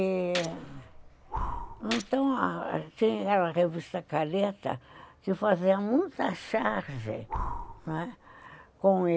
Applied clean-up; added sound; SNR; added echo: none; Breathing + Gunshot, gunfire; 10 dB; none.